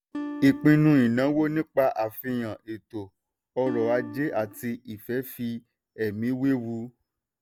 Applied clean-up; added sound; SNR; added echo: none; Acoustic guitar; 11 dB; none.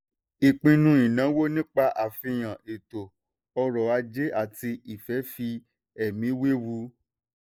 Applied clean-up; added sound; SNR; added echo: neural mask model Resemble Enhance denoiser.